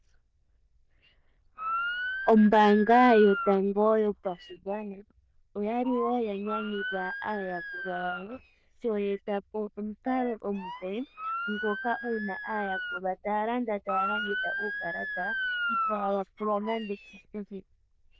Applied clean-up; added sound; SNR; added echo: neural diffusion model UNIVERSE++.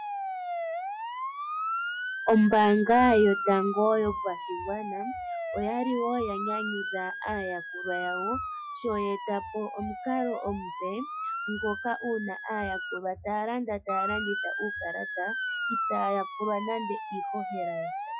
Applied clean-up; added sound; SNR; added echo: classical method log-MMSE.